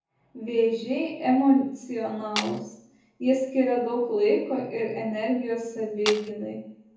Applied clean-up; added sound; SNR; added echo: none; Tools; 7 dB; reverberation time 0.7 s.